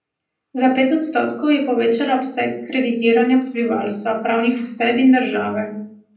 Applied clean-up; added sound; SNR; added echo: none; none; none; reverberation time 0.6 s.